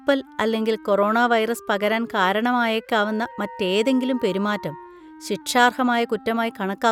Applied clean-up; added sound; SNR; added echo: none; Wind instrument, woodwind instrument + Wind instrument, woodwind instrument; 20 dB; none.